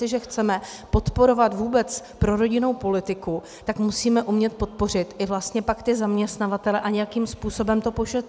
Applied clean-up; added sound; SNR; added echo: none; none; none; none.